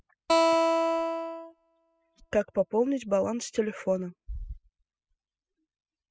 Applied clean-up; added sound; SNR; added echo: classical method spectral subtraction.